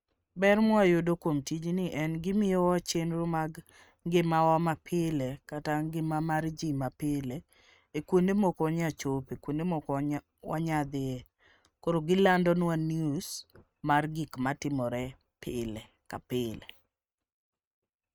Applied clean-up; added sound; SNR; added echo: neural mask model RNNoise.